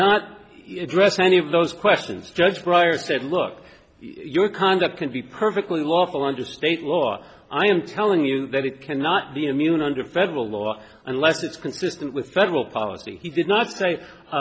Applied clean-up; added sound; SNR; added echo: none; none; none; none.